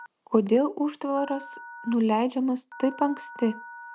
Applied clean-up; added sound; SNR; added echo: none; Telephone; 18 dB; none.